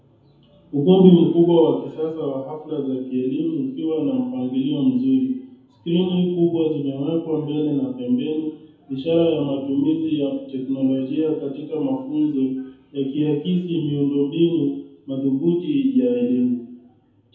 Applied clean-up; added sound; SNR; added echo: none; none; none; reverberation time 0.7 s.